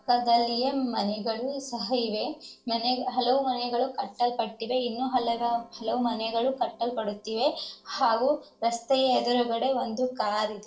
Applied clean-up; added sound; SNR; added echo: neural separator model SepFormer DNS4.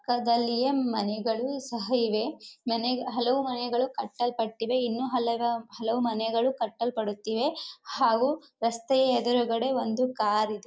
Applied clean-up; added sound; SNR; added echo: none; none; none; none.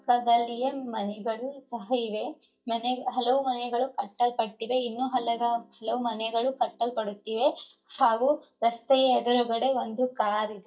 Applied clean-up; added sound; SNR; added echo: neural mask model DeepFilterNet 3.